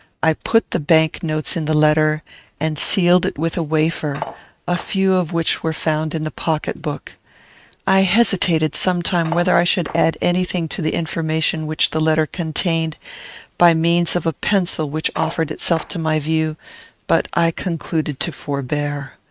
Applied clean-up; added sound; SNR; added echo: neural mask model RNNoise.